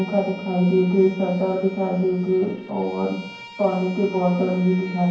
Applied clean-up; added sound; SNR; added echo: none; Bowed string instrument; 18 dB; reverberation time 0.9 s.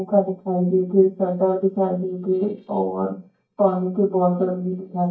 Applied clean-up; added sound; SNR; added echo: neural mask model DeepFilterNet 3.